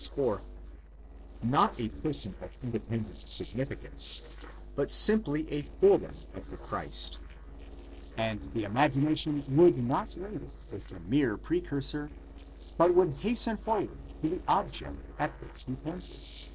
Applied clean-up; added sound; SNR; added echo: neural separator model SepFormer DNS4.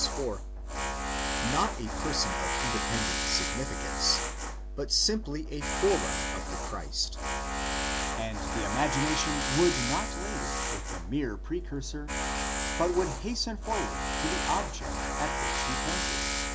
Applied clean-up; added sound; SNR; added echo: none; Tools; -1 dB; none.